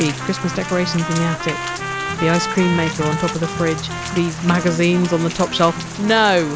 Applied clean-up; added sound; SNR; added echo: none; Rain + Trumpet; 8 dB; none.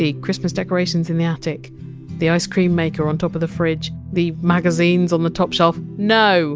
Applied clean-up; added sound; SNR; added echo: none; none; none; none.